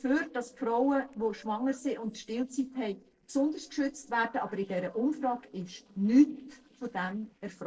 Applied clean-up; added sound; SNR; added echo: neural separator model SepFormer DNS4.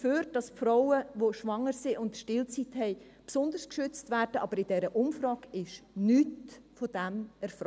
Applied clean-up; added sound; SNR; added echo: none; none; none; none.